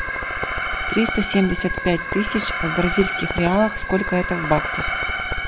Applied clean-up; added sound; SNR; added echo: none; Crackle + Alarm; 2 dB; none.